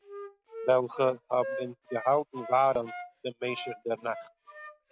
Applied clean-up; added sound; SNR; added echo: none; Wind instrument, woodwind instrument; 13 dB; none.